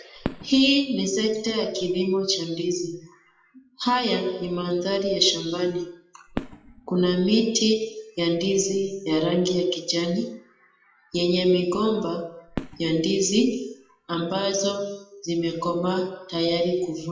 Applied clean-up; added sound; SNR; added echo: classical method WPE with log-MMSE.